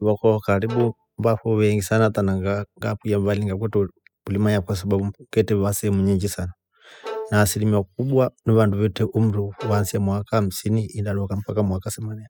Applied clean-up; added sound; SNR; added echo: classical method spectral subtraction.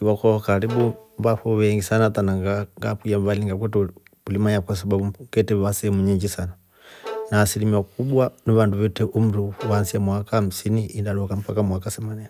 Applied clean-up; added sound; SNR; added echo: none; Bowed string instrument; 16 dB; none.